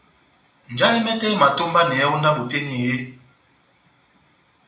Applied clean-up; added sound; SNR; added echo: none; none; none; reverberation time 0.3 s.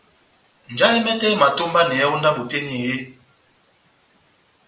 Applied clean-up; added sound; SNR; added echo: none; none; none; none.